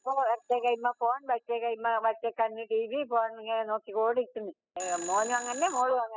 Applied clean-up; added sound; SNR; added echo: classical method spectral subtraction.